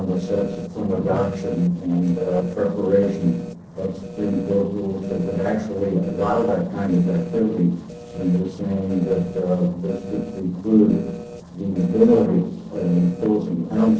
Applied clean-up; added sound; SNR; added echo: neural separator model SepFormer DNS4.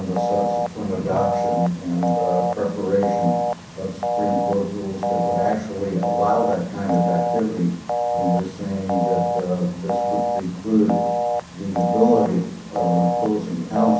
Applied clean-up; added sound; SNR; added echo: none; Telephone; 1 dB; reverberation time 0.6 s.